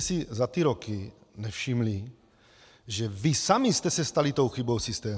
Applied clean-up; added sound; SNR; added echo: none; none; none; none.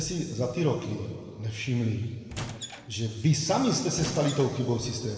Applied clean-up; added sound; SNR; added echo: none; Squeak / Wood; 13 dB; reverberation time 2.2 s.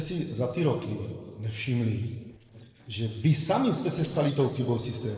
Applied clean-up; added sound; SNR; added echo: neural separator model SepFormer DNS4.